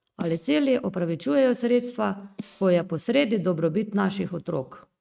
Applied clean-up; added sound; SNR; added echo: neural mask model RNNoise.